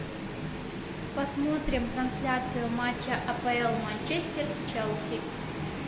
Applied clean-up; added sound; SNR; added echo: none; none; none; none.